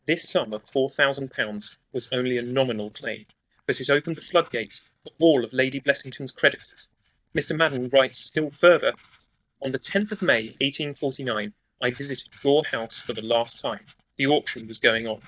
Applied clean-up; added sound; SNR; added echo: neural mask model DeepFilterNet 3.